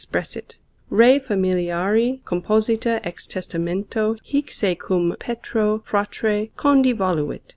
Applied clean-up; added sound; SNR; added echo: none; none; none; none.